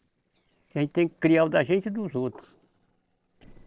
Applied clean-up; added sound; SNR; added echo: neural separator model SepFormer DNS4.